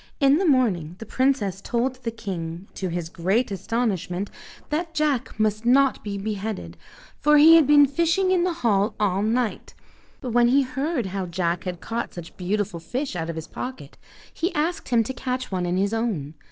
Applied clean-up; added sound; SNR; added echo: neural separator model SepFormer DNS4.